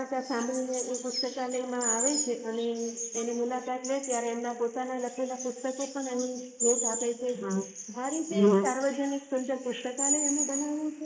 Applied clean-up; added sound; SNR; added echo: neural mask model Resemble Enhance denoiser.